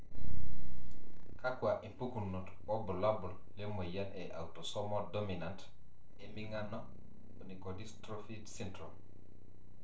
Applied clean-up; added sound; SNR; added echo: neural separator model SepFormer DNS4.